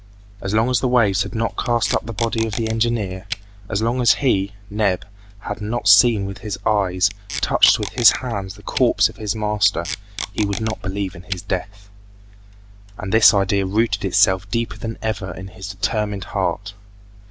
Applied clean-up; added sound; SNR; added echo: none; Packing tape, duct tape; 11 dB; none.